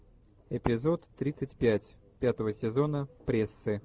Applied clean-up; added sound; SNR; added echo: none; none; none; none.